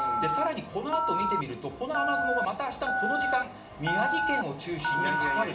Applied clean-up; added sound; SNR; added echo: none; Telephone; -3 dB; reverberation time 0.8 s.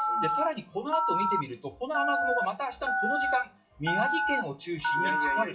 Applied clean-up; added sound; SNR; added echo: classical method WPE with log-MMSE.